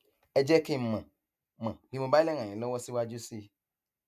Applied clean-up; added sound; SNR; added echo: none; none; none; none.